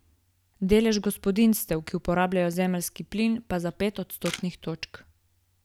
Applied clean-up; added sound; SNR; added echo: none; Camera; 15 dB; none.